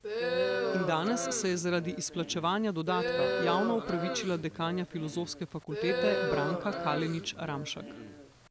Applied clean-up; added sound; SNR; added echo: none; Crowd; 1 dB; none.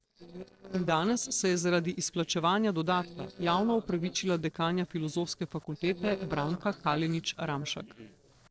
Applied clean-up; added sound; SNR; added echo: neural separator model SepFormer DNS4.